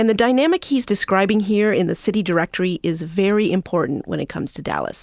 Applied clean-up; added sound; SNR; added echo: none; none; none; none.